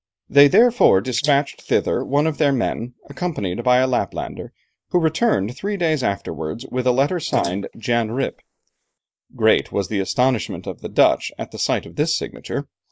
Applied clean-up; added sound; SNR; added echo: neural mask model Resemble Enhance denoiser.